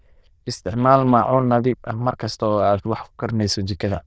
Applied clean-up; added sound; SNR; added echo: neural diffusion model UNIVERSE++.